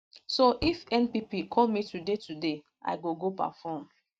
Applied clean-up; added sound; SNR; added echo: neural mask model RNNoise.